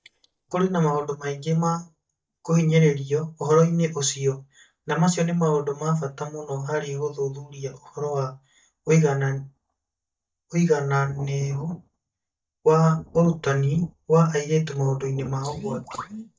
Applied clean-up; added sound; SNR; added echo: neural mask model DeepFilterNet 3.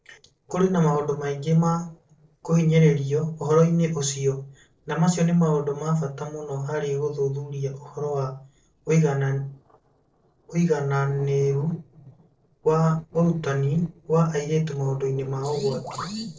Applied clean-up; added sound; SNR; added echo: neural separator model SepFormer DNS4.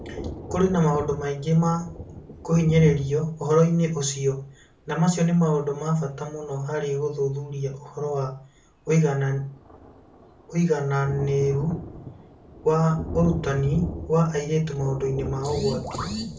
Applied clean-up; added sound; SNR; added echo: none; Thunder; 13 dB; reverberation time 0.3 s.